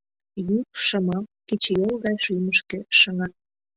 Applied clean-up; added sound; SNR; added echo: none; none; none; none.